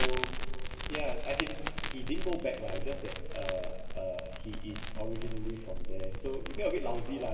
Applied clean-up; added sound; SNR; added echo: none; Crackle; -5 dB; reverberation time 2.3 s.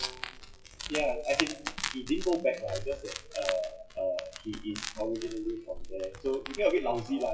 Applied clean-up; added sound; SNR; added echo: classical method WPE with log-MMSE.